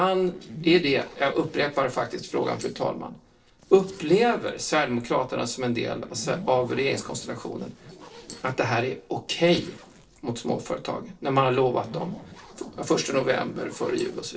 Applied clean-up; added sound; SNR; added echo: neural separator model SepFormer DNS4.